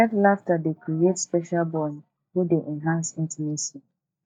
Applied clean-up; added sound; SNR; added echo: neural mask model DeepFilterNet 3.